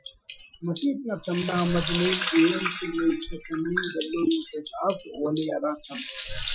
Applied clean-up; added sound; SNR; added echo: classical method Wiener filter.